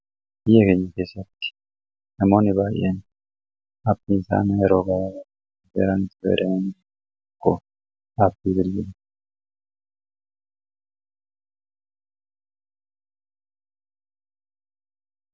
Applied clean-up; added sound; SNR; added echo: none; none; none; none.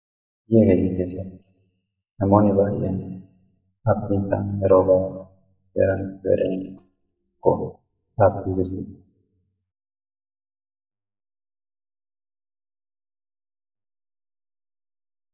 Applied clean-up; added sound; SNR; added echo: neural mask model DeepFilterNet 3.